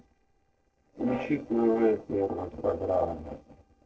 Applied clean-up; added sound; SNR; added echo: neural separator model SepFormer DNS4.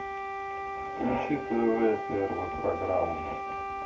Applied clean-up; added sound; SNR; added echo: none; Wind instrument, woodwind instrument; 4 dB; reverberation time 0.2 s.